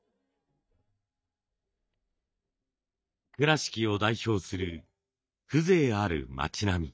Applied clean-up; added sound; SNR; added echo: neural mask model DeepFilterNet 3.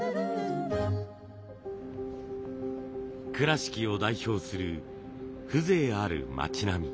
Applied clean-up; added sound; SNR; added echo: none; none; none; none.